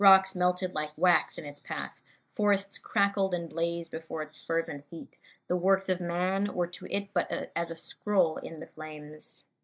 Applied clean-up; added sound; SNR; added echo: neural mask model DeepFilterNet 3.